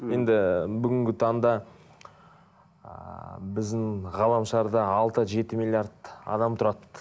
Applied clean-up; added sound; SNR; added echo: none; none; none; none.